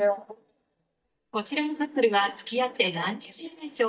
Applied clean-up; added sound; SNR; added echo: neural mask model DeepFilterNet 3.